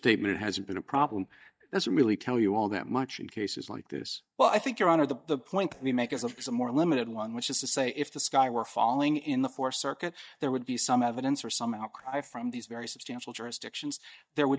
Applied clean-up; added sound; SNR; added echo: neural mask model DeepFilterNet 3.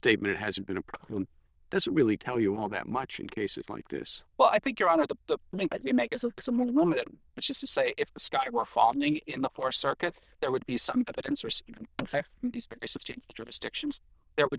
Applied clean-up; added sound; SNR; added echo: neural diffusion model UNIVERSE++.